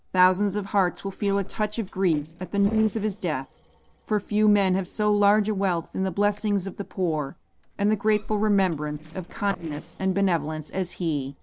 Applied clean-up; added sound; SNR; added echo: neural separator model SepFormer DNS4.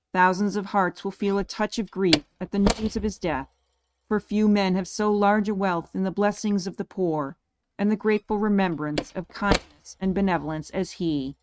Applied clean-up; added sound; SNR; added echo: neural mask model RNNoise.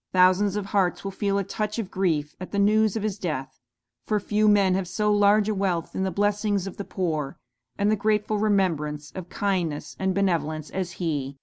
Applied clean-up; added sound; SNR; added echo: none; none; none; none.